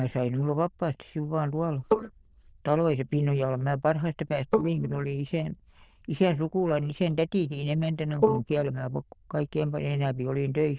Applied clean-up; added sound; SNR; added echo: neural diffusion model UNIVERSE++.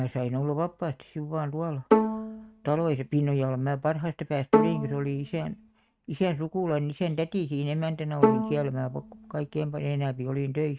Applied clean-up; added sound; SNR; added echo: neural mask model RNNoise.